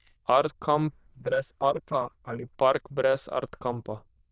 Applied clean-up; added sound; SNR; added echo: neural diffusion model UNIVERSE++.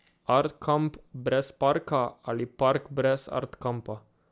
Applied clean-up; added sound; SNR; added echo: none; none; none; none.